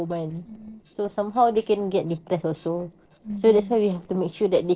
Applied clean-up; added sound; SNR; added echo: neural separator model SepFormer DNS4.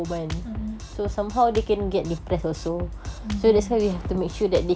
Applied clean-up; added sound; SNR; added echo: none; Drum kit; 10 dB; none.